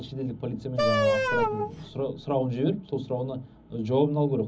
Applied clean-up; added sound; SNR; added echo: none; Wind instrument, woodwind instrument; -1 dB; reverberation time 0.4 s.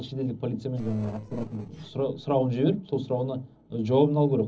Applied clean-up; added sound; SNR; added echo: neural separator model SepFormer DNS4.